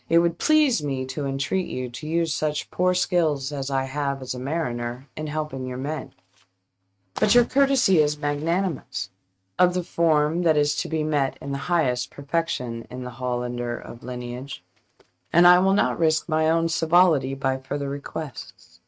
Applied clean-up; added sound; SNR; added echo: neural mask model RNNoise.